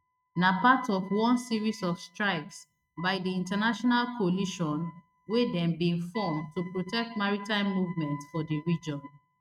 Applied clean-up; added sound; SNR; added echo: neural mask model RNNoise.